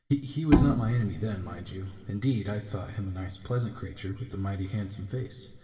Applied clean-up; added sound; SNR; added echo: none; Bowed string instrument; -2 dB; reverberation time 2.2 s.